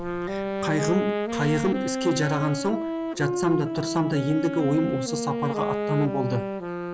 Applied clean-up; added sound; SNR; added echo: none; Wind instrument, woodwind instrument; 2 dB; none.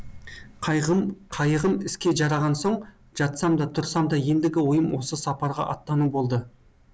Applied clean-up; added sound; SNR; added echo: none; none; none; none.